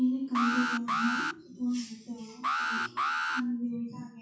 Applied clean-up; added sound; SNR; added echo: classical method WPE with log-MMSE.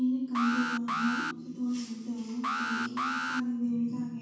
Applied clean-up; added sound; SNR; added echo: none; Alarm; 3 dB; reverberation time 1.2 s.